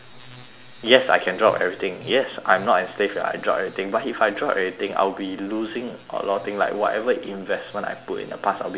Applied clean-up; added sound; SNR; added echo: none; none; none; none.